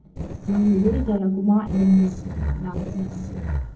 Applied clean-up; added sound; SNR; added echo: neural separator model SepFormer DNS4.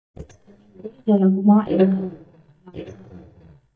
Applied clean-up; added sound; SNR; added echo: neural mask model DeepFilterNet 3.